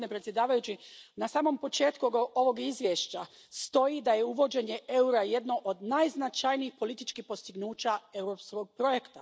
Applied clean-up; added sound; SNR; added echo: none; none; none; none.